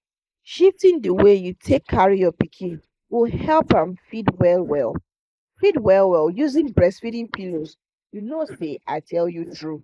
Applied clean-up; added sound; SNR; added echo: neural mask model Resemble Enhance denoiser.